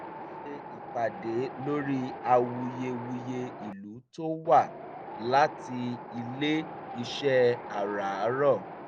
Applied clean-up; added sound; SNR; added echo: none; Wind; 11 dB; none.